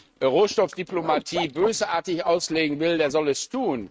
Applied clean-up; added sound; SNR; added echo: neural mask model RNNoise.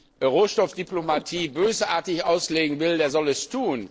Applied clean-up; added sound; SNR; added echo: neural separator model SepFormer DNS4.